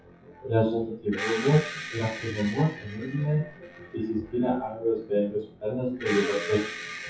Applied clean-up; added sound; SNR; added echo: classical method WPE with log-MMSE.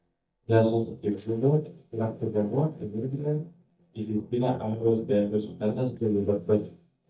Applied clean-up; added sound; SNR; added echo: neural mask model DeepFilterNet 3.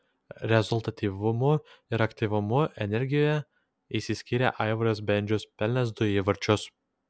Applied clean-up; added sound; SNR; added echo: none; none; none; none.